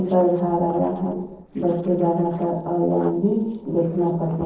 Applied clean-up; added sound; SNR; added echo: neural separator model SepFormer DNS4.